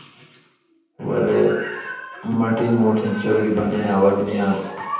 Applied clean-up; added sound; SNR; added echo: none; none; none; reverberation time 0.9 s.